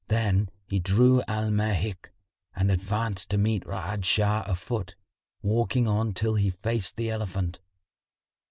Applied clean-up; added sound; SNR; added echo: none; none; none; none.